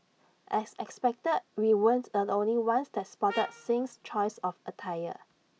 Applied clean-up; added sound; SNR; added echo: none; Trumpet; 15 dB; none.